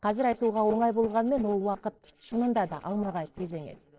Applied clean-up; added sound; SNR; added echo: neural separator model SepFormer DNS4.